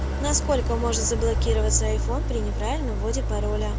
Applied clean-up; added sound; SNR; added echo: none; Idling; -3 dB; none.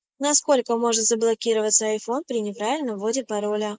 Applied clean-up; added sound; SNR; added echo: neural mask model Resemble Enhance denoiser.